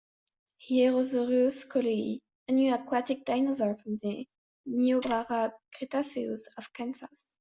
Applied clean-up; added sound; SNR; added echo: none; Tap; 13 dB; none.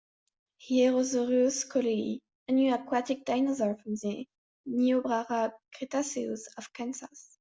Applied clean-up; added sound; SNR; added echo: none; none; none; none.